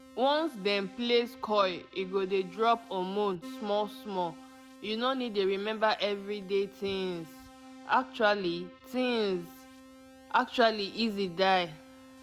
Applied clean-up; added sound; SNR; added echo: none; Keyboard (musical); 20 dB; none.